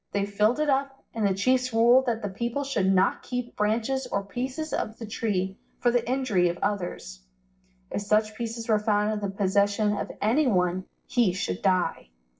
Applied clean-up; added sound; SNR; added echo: neural separator model SepFormer DNS4.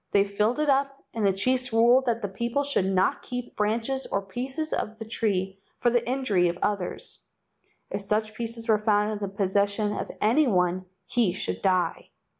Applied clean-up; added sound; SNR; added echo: none; none; none; none.